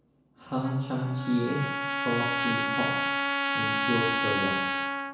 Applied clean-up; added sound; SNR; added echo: none; Trumpet; -2 dB; reverberation time 1.1 s.